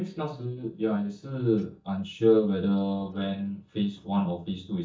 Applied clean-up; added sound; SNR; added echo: neural mask model DeepFilterNet 3.